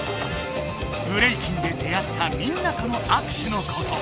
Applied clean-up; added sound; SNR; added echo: none; Drawer open or close; 18 dB; none.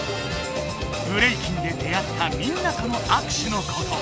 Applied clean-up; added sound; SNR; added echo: none; none; none; none.